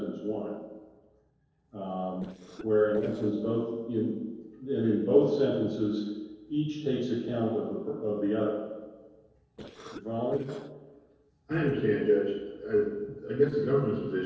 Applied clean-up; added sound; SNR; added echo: neural separator model SepFormer DNS4.